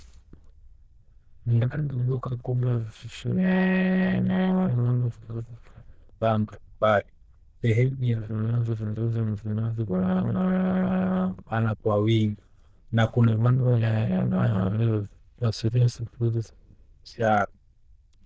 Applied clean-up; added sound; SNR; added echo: neural diffusion model UNIVERSE++.